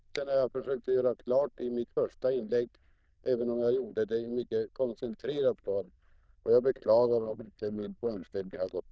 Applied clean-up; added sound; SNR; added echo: neural diffusion model UNIVERSE++.